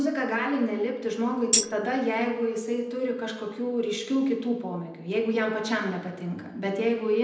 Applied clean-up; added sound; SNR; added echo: none; Tambourine; 1 dB; reverberation time 0.8 s.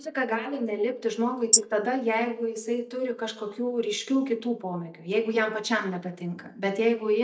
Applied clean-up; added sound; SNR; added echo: neural mask model DeepFilterNet 3.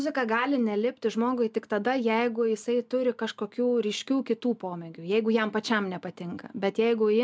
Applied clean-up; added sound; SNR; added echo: none; none; none; none.